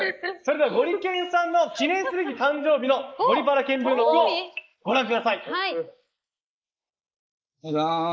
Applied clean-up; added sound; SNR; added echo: neural mask model Resemble Enhance denoiser.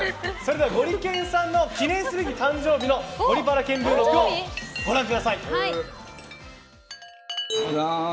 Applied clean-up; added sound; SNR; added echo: none; Chime; 16 dB; none.